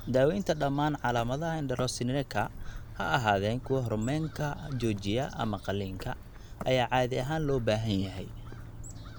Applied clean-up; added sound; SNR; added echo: none; Bird; 11 dB; none.